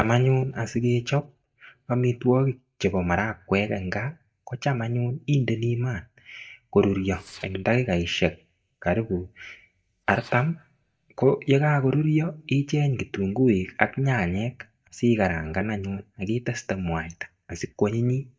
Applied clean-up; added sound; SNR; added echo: neural mask model DeepFilterNet 3.